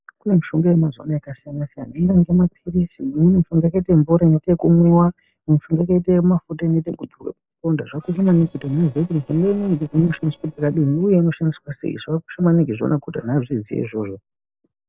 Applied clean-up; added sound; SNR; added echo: neural separator model SepFormer DNS4.